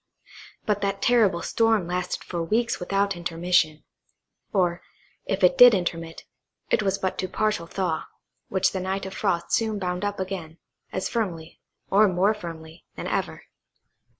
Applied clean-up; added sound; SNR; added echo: none; none; none; none.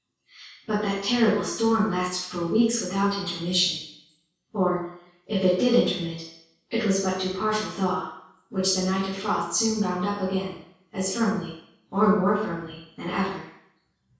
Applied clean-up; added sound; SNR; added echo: none; none; none; reverberation time 0.6 s.